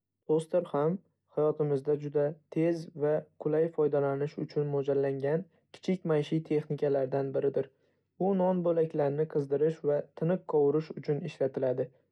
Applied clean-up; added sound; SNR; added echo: none; none; none; none.